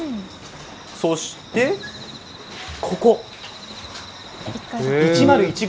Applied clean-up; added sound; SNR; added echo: none; none; none; none.